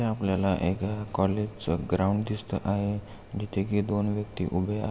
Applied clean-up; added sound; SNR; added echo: none; none; none; none.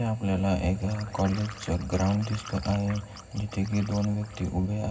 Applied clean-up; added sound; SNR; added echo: none; Liquid; 17 dB; reverberation time 0.4 s.